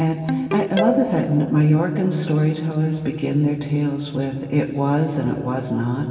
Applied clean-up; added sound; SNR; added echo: none; Ringtone; 11 dB; reverberation time 2.4 s.